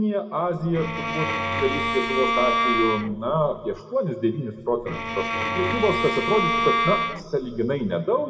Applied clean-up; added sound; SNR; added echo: none; Bowed string instrument; 1 dB; reverberation time 2.0 s.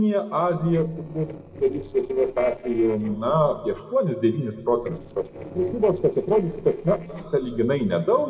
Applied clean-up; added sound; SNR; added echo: neural separator model SepFormer DNS4.